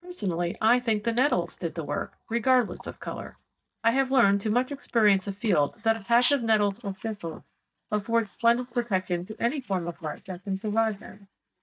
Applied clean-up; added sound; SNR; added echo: neural mask model DeepFilterNet 3.